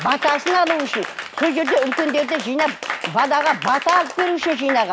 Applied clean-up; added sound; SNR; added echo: none; Applause / Crowd; 7 dB; none.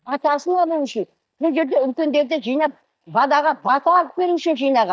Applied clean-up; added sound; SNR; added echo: neural mask model DeepFilterNet 3.